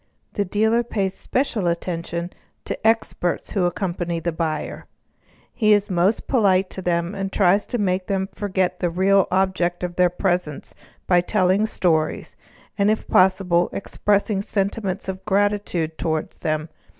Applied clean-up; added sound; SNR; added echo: none; none; none; none.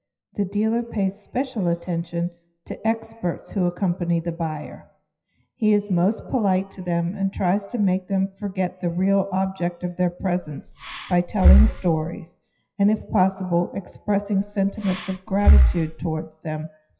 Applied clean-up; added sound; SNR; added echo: classical method WPE with log-MMSE.